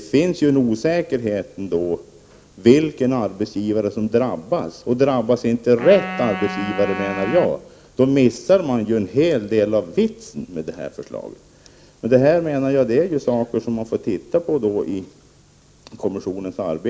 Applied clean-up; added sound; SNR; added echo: none; Wind instrument, woodwind instrument; 11 dB; none.